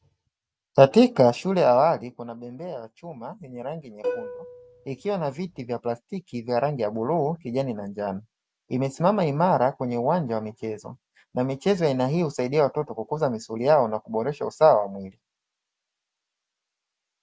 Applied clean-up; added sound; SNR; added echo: none; Plucked string instrument; 10 dB; none.